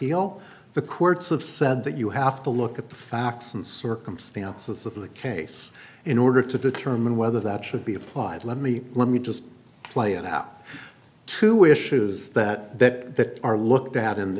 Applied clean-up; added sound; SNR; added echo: none; none; none; none.